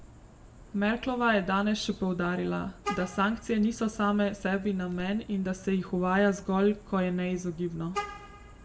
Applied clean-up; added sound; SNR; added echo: none; Vehicle horn, car horn, honking; 15 dB; reverberation time 0.5 s.